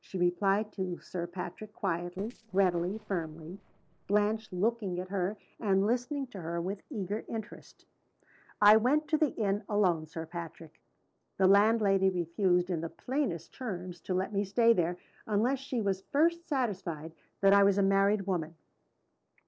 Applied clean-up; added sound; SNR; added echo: neural separator model SepFormer DNS4.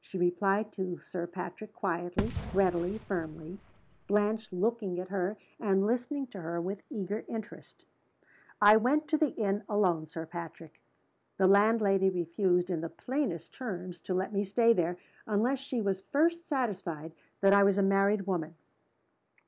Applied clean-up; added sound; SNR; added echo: none; Fireworks; 10 dB; none.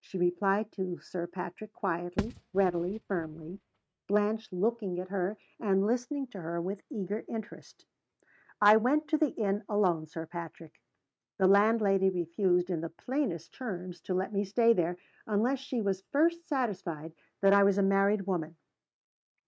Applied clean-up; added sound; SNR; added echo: neural mask model RNNoise.